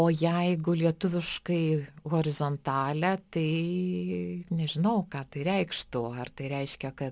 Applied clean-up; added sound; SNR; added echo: none; none; none; none.